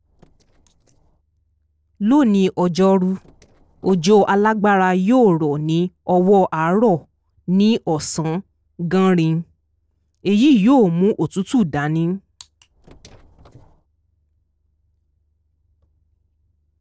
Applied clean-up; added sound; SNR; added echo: neural separator model SepFormer DNS4.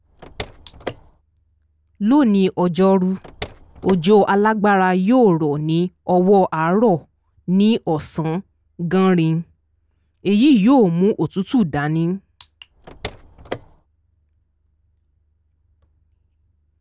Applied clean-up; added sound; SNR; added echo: none; Car; 15 dB; none.